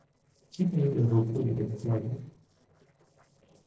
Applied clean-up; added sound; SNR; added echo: neural separator model SepFormer DNS4.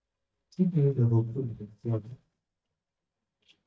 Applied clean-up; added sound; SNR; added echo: neural mask model DeepFilterNet 3.